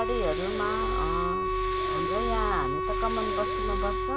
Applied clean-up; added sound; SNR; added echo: none; Breathing + Wind instrument, woodwind instrument; -4 dB; none.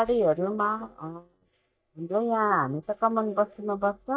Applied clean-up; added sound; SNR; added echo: neural mask model DeepFilterNet 3.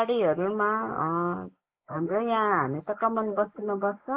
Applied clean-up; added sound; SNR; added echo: neural mask model Resemble Enhance denoiser.